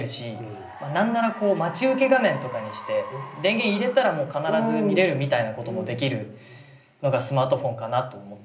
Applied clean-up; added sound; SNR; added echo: none; Applause / Cheering; 18 dB; reverberation time 0.5 s.